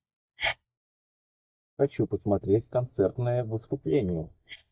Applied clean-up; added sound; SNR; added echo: neural mask model DeepFilterNet 3.